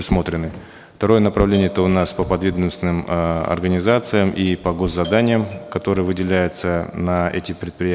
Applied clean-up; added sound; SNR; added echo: none; Doorbell; 19 dB; none.